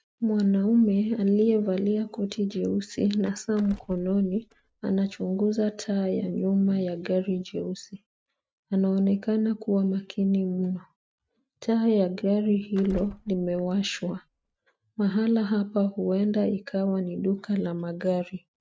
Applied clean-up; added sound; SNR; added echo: neural mask model RNNoise.